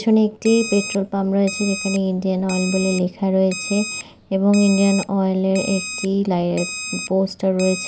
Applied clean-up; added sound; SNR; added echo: none; Alarm; 11 dB; none.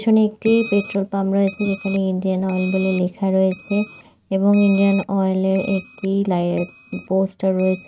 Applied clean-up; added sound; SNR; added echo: neural mask model RNNoise.